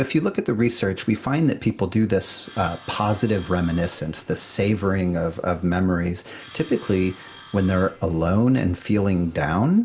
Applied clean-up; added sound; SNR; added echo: none; Sawing; 20 dB; none.